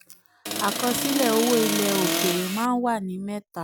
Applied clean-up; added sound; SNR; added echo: none; Accelerating, revving, vroom; 0 dB; none.